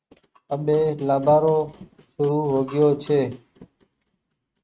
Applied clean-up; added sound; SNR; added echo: neural mask model RNNoise.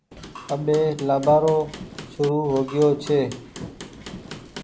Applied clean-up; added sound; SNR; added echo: none; Hammer / Wood; 15 dB; none.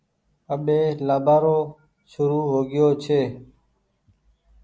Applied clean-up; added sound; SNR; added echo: none; none; none; none.